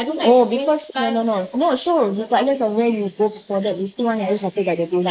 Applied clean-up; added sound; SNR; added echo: neural mask model Resemble Enhance denoiser.